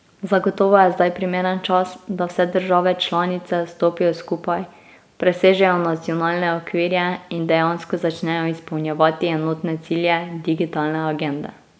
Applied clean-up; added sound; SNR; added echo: none; none; none; none.